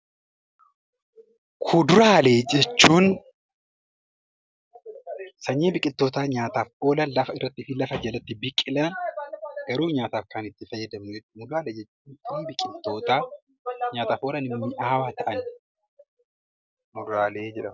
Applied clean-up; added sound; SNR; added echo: none; none; none; none.